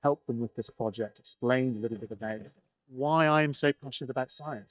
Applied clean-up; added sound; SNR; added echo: neural mask model DeepFilterNet 3.